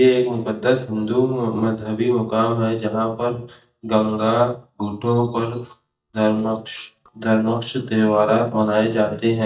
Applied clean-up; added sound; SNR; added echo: neural mask model DeepFilterNet 3.